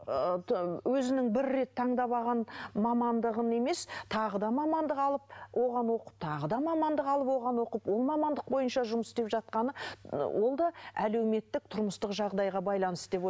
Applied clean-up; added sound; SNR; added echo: none; none; none; none.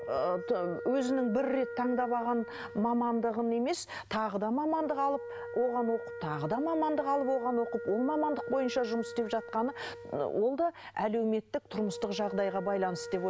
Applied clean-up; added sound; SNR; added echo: none; Wind instrument, woodwind instrument; 11 dB; none.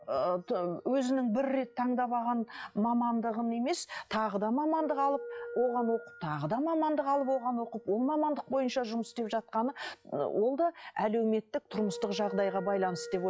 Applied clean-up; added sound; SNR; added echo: classical method log-MMSE.